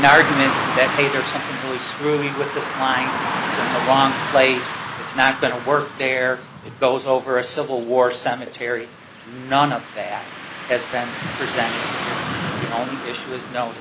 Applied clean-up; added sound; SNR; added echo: none; Car passing by / Traffic noise, roadway noise; 6 dB; none.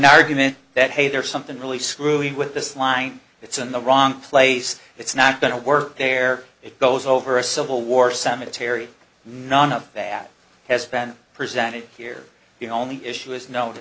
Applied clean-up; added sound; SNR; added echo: none; none; none; none.